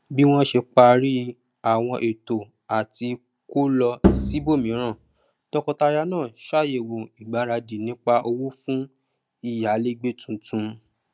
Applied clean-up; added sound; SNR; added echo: none; Bowed string instrument; 0 dB; none.